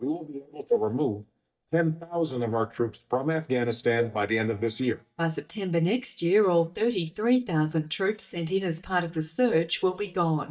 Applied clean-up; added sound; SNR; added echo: neural mask model DeepFilterNet 3.